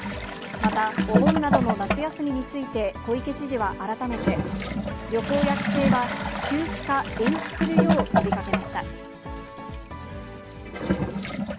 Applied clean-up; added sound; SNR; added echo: none; Toilet flush / Gurgling; -1 dB; none.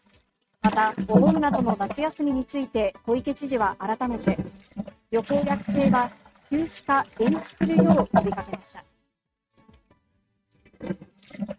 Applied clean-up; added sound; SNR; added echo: neural mask model RNNoise.